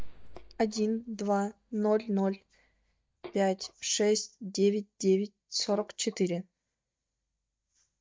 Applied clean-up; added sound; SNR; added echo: neural mask model DeepFilterNet 3.